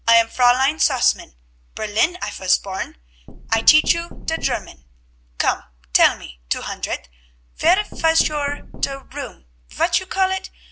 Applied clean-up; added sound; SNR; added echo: none; Knock; 13 dB; none.